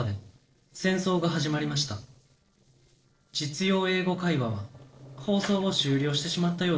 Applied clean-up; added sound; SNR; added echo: neural separator model SepFormer DNS4.